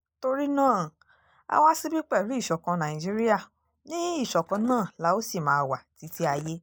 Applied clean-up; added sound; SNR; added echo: neural mask model Resemble Enhance denoiser.